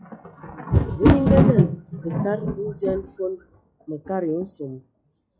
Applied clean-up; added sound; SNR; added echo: classical method log-MMSE.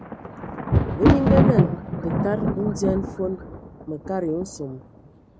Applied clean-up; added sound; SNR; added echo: none; Thunder; -4 dB; none.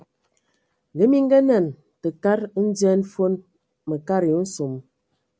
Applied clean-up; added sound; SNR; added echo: none; none; none; none.